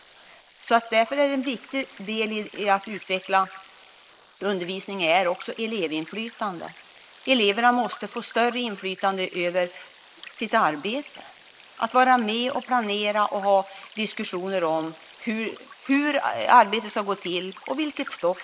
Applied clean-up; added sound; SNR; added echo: neural mask model Resemble Enhance denoiser.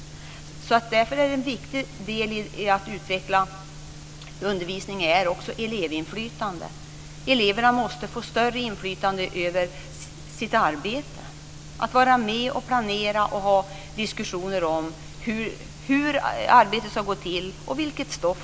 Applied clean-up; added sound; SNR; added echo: none; none; none; none.